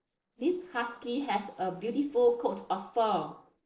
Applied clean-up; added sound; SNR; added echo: neural separator model SepFormer DNS4.